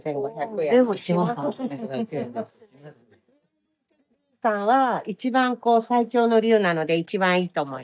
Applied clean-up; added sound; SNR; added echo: neural mask model DeepFilterNet 3.